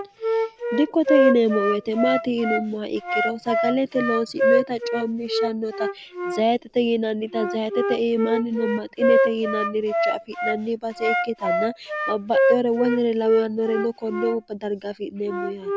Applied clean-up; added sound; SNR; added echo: none; Wind instrument, woodwind instrument; 1 dB; none.